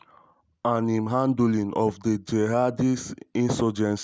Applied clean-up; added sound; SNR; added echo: none; none; none; none.